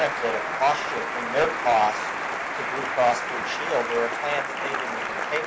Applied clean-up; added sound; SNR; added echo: none; Applause; 2 dB; none.